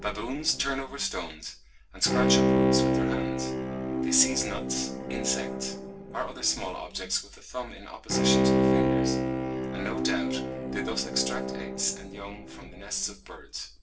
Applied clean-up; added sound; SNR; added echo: none; Bowed string instrument; -4 dB; reverberation time 0.2 s.